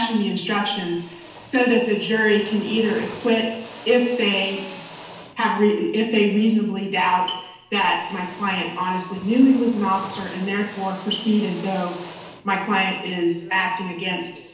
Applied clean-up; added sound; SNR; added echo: none; Drill; 19 dB; reverberation time 0.8 s.